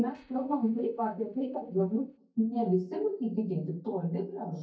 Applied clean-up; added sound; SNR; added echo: neural mask model DeepFilterNet 3.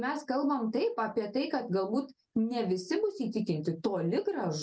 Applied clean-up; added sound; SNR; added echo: none; none; none; none.